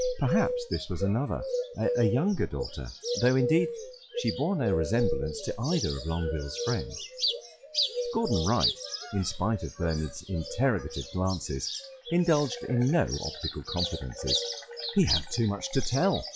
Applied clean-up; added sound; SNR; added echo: classical method log-MMSE.